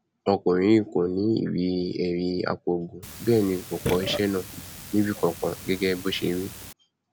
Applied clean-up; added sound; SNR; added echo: none; Burping, eructation; 11 dB; none.